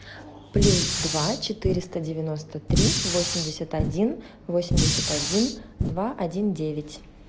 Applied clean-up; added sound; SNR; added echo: none; Fire; -2 dB; none.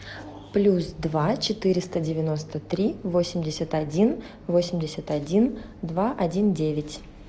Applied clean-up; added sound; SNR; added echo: none; none; none; none.